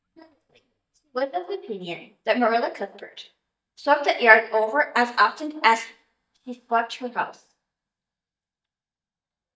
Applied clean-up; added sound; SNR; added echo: neural mask model DeepFilterNet 3.